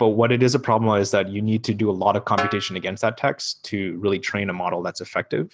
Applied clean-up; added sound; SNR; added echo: none; Snare drum; 11 dB; none.